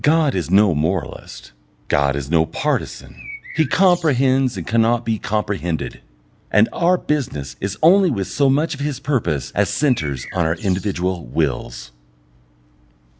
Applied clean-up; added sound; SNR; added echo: none; Bird; 18 dB; none.